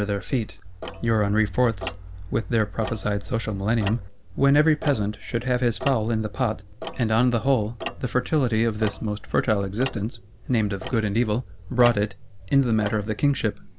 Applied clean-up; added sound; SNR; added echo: none; Tick-tock; 13 dB; none.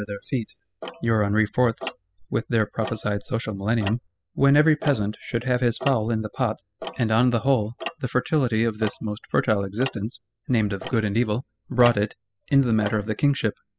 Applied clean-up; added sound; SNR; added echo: classical method spectral subtraction.